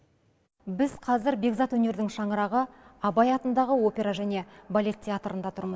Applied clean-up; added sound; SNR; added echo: none; none; none; none.